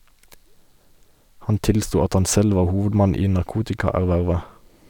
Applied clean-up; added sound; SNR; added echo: none; none; none; none.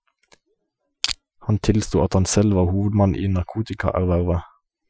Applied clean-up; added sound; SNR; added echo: classical method Wiener filter.